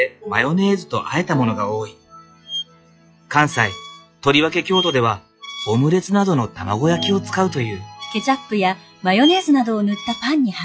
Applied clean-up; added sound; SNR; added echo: classical method log-MMSE.